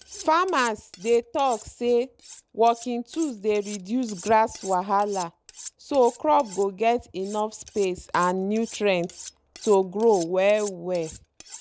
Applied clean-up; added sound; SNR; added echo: none; Cutlery, silverware; 20 dB; none.